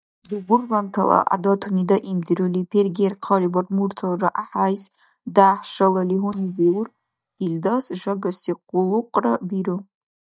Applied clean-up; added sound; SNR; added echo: neural mask model DeepFilterNet 3.